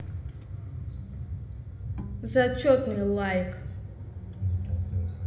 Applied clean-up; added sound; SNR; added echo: none; Bowed string instrument; 17 dB; reverberation time 1.1 s.